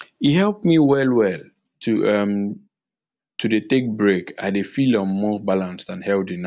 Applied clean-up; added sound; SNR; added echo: none; none; none; none.